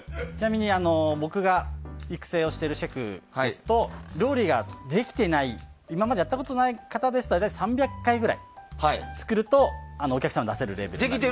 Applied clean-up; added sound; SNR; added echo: none; none; none; none.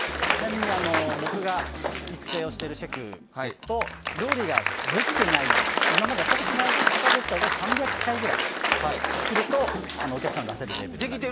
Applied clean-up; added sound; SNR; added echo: none; Applause; -4 dB; none.